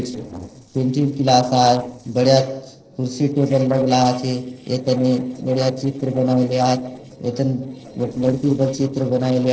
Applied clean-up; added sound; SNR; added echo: neural separator model SepFormer DNS4.